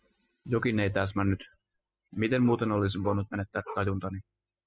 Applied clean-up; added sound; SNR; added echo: classical method spectral subtraction.